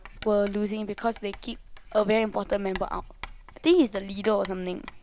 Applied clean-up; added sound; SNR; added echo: none; Writing; 16 dB; none.